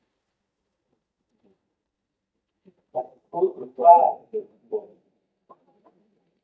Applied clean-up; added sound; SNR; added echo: neural mask model DeepFilterNet 3.